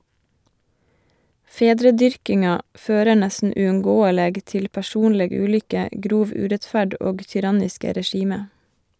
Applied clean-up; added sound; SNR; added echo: none; none; none; none.